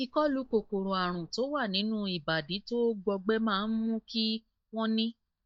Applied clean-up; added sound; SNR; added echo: neural mask model DeepFilterNet 3.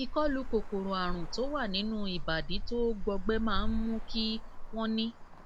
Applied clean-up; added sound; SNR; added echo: none; Traffic noise, roadway noise; 1 dB; none.